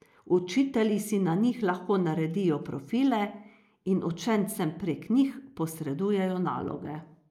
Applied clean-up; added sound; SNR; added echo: neural mask model Resemble Enhance denoiser.